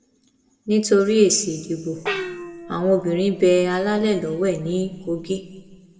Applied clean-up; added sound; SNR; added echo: none; Gong; 14 dB; reverberation time 1.3 s.